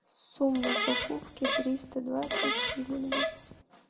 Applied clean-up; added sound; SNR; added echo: none; Fart; -1 dB; reverberation time 0.7 s.